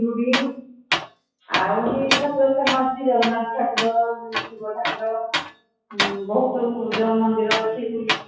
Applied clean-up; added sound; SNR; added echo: classical method WPE with log-MMSE.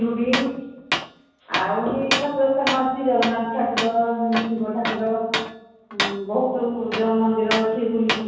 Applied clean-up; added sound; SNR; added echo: none; Tools; 7 dB; reverberation time 1.1 s.